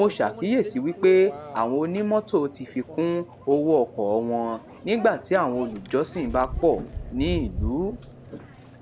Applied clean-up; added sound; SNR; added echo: none; Microwave oven; 12 dB; none.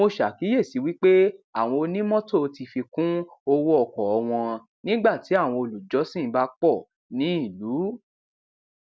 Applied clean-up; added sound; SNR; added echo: none; none; none; none.